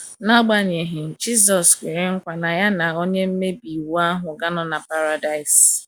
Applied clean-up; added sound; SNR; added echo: none; none; none; none.